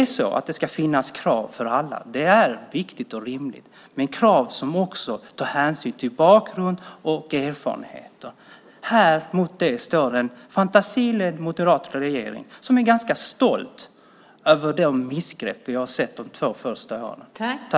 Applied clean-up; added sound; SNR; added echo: none; none; none; none.